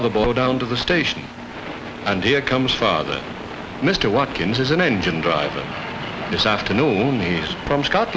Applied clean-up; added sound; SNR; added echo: none; Engine; 18 dB; none.